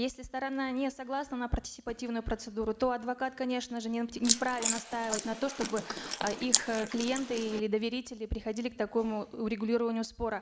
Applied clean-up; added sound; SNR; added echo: neural mask model Resemble Enhance denoiser.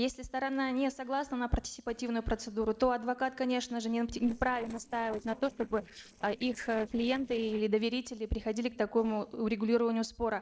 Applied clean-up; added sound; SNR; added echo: neural separator model SepFormer DNS4.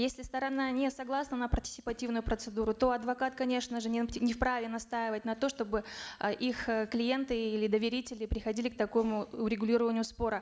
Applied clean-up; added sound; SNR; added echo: none; none; none; none.